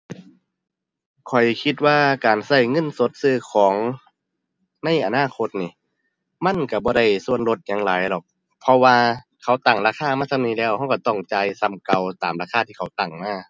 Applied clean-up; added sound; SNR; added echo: none; none; none; none.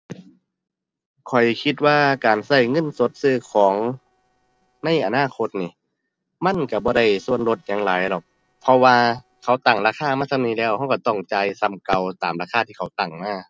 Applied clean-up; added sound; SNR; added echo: neural separator model SepFormer DNS4.